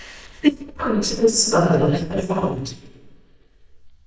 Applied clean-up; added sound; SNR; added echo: neural mask model DeepFilterNet 3.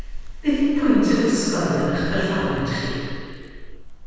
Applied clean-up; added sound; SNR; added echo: none; Crackle; 10 dB; reverberation time 2.1 s.